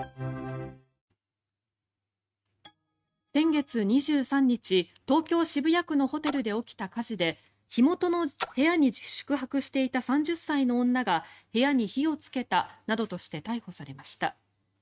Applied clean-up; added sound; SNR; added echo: neural mask model RNNoise.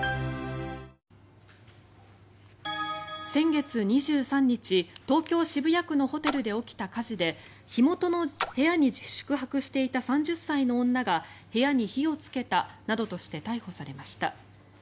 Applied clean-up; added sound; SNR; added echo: none; Splash, splatter; 12 dB; none.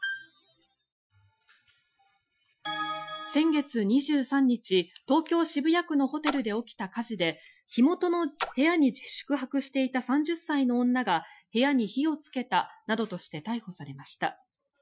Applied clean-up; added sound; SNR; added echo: classical method Wiener filter.